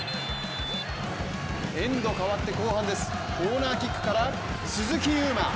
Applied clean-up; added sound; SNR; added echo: none; none; none; none.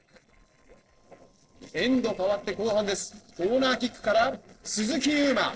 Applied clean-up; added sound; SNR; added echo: neural separator model SepFormer DNS4.